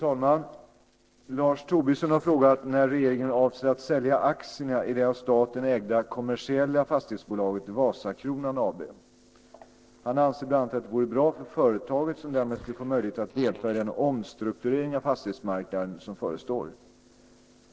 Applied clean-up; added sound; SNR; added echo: neural separator model SepFormer DNS4.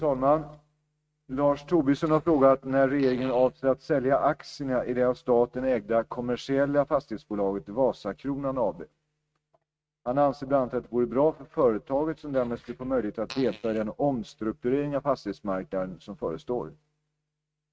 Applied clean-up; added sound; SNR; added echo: neural mask model RNNoise.